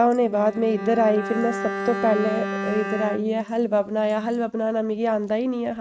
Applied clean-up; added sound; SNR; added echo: neural mask model RNNoise.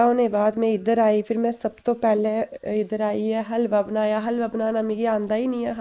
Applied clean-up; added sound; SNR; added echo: neural mask model Resemble Enhance denoiser.